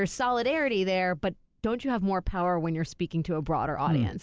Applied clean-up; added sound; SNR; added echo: none; none; none; none.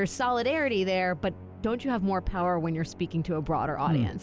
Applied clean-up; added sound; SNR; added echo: none; Musical instrument; 18 dB; none.